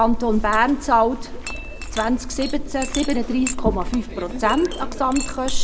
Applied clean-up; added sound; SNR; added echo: none; Chink, clink; 4 dB; reverberation time 0.3 s.